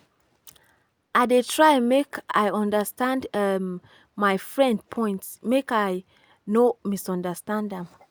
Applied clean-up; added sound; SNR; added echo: none; none; none; none.